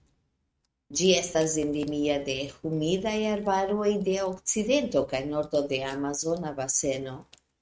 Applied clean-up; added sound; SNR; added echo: neural mask model RNNoise.